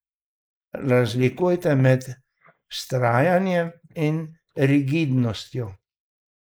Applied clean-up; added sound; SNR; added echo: neural mask model Resemble Enhance denoiser.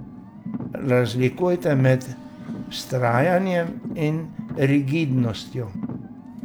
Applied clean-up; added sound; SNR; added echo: none; Car; 11 dB; none.